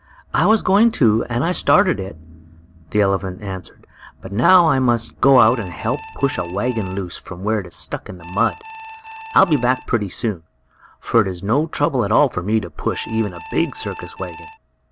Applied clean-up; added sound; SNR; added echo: none; Alarm; 14 dB; none.